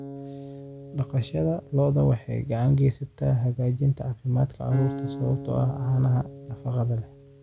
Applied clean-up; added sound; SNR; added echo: none; Acoustic guitar; 15 dB; none.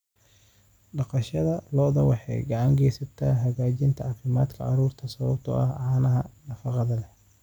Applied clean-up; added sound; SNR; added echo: none; none; none; none.